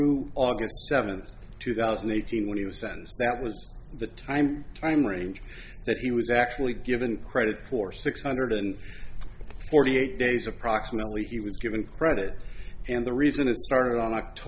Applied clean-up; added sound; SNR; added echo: none; none; none; none.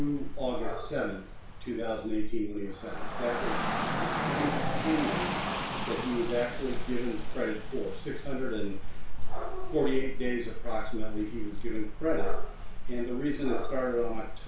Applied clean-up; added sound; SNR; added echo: none; Rain / Dog; 10 dB; reverberation time 0.3 s.